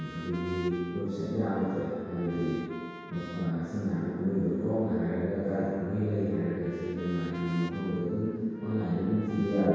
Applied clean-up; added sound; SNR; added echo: none; Trumpet; 18 dB; reverberation time 2.0 s.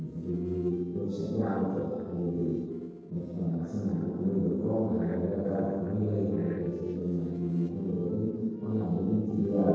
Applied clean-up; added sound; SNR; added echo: neural separator model SepFormer DNS4.